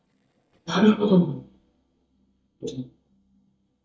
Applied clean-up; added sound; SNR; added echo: neural mask model DeepFilterNet 3.